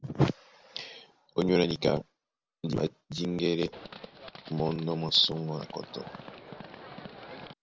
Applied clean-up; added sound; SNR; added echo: none; Livestock, farm animals, working animals; 15 dB; none.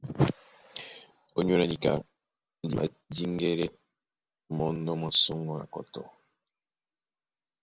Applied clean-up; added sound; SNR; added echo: none; none; none; none.